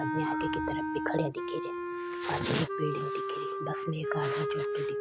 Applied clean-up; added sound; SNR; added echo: none; Wind instrument, woodwind instrument; -1 dB; none.